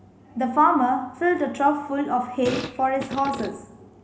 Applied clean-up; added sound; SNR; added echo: none; Fart; 11 dB; none.